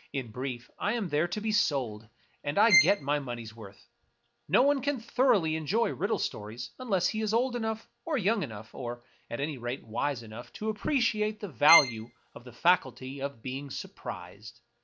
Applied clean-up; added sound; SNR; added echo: none; Bowed string instrument; 0 dB; none.